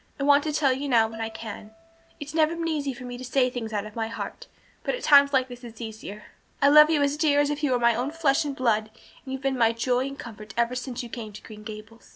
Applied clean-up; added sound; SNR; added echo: none; Bowed string instrument; 20 dB; none.